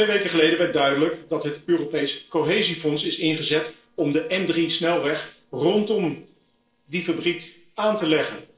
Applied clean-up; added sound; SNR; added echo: neural separator model SepFormer DNS4.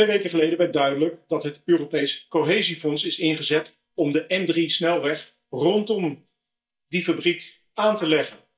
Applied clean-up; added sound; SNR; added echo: neural mask model DeepFilterNet 3.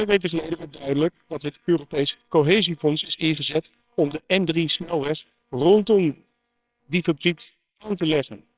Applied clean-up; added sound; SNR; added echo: neural separator model SepFormer WHAMR!.